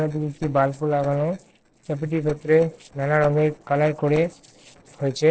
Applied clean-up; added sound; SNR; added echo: neural separator model SepFormer DNS4.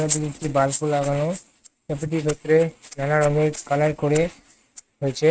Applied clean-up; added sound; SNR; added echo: neural mask model RNNoise.